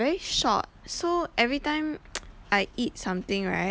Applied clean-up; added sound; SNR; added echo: none; none; none; none.